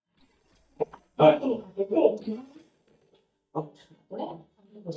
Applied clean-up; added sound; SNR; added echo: neural mask model DeepFilterNet 3.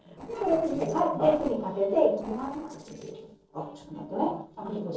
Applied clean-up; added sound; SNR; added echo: neural separator model SepFormer DNS4.